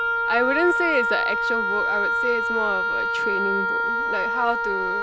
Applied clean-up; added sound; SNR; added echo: none; Wind instrument, woodwind instrument; -4 dB; none.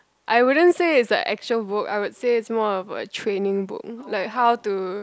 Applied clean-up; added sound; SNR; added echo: none; none; none; none.